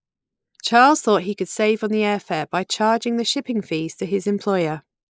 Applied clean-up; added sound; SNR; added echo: neural mask model Resemble Enhance denoiser.